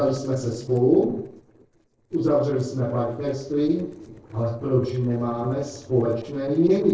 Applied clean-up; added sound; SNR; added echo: neural separator model SepFormer DNS4.